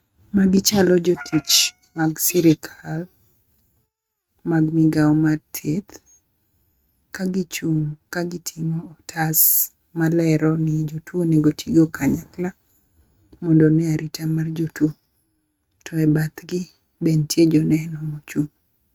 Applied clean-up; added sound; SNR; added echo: neural mask model RNNoise.